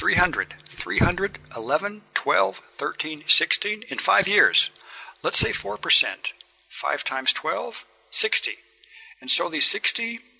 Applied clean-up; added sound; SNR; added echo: none; none; none; none.